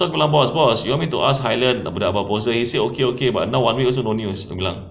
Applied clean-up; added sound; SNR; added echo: none; none; none; none.